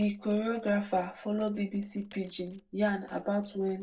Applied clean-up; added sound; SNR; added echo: neural separator model SepFormer DNS4.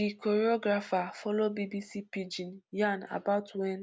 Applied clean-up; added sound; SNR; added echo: none; none; none; none.